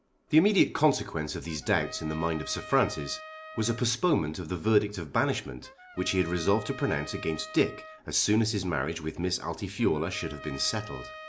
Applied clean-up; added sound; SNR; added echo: none; Trumpet; 18 dB; none.